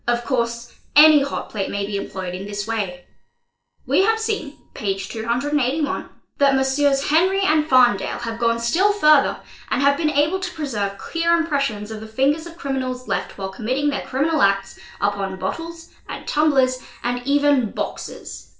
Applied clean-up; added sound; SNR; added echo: neural separator model SepFormer DNS4.